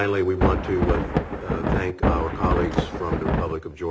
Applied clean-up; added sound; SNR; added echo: none; Thunder; -3 dB; none.